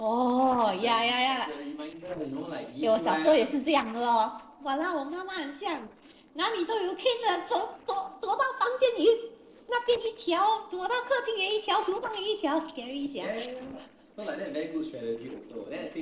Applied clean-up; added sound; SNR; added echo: neural separator model SepFormer DNS4.